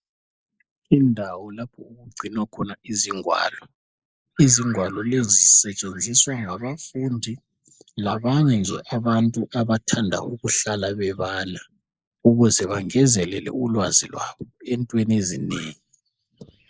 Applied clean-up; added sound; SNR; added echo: neural mask model Resemble Enhance denoiser.